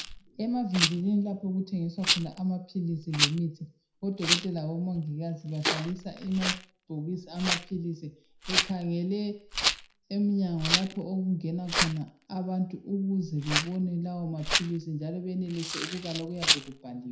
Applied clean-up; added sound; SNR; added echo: none; Rattle; 2 dB; reverberation time 0.4 s.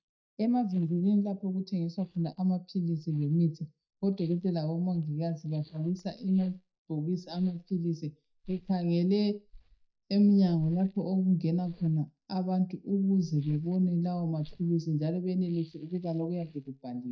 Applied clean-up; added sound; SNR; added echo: neural mask model DeepFilterNet 3.